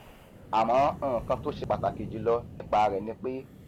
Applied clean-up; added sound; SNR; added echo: none; Wind; 13 dB; none.